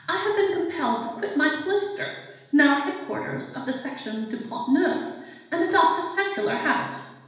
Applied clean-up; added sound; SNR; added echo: none; none; none; reverberation time 1.1 s.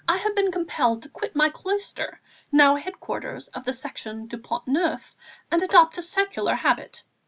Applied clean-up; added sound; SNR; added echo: none; none; none; none.